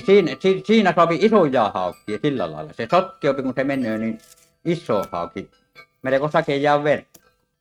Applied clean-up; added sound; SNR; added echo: neural mask model RNNoise.